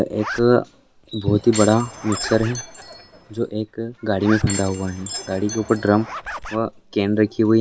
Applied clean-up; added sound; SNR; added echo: none; Zipper (clothing) + Door / Chime; 13 dB; none.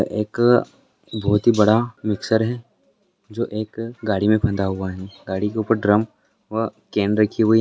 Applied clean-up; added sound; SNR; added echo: none; none; none; none.